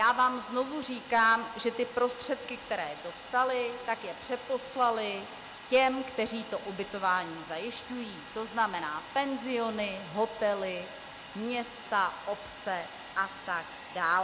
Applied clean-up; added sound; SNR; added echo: none; Domestic sounds, home sounds; 15 dB; none.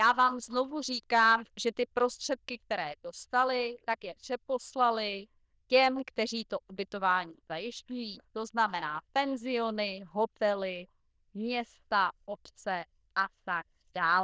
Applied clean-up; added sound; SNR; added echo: neural diffusion model UNIVERSE++.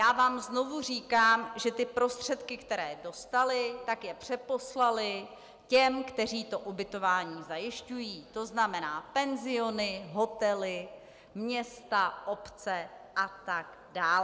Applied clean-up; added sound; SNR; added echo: none; none; none; none.